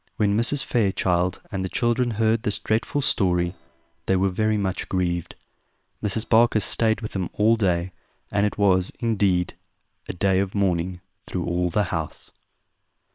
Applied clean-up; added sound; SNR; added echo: neural separator model SepFormer WHAM!.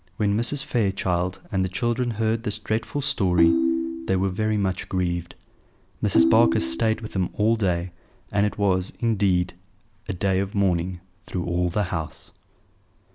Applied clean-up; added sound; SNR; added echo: none; Ringtone; 0 dB; none.